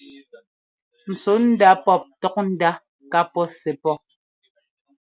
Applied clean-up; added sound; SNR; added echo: none; none; none; none.